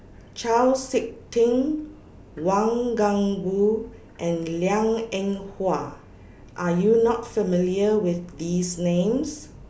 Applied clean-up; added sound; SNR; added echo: none; none; none; none.